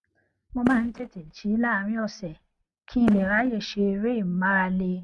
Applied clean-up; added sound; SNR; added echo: neural mask model RNNoise.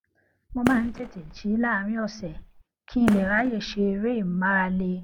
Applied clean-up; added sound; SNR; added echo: none; Fireworks; 11 dB; none.